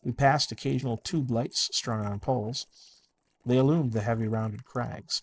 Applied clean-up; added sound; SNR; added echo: neural separator model SepFormer DNS4.